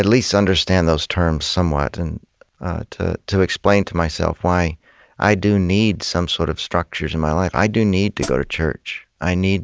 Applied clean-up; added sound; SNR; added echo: none; Hi-hat; 12 dB; none.